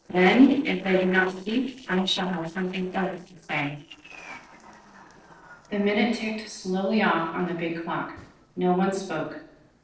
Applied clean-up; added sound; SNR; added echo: neural separator model SepFormer DNS4.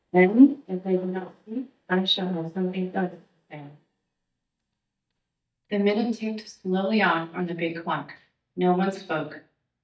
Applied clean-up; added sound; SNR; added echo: neural mask model DeepFilterNet 3.